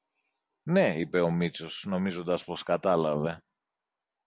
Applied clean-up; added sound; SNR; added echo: none; none; none; none.